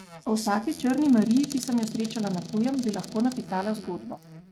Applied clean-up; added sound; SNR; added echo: neural mask model RNNoise.